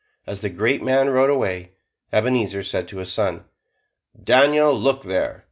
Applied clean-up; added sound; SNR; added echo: none; none; none; none.